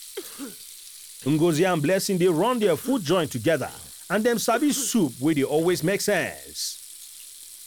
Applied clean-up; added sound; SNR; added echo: none; Sink (filling or washing) / Water tap, faucet + Cough; 17 dB; none.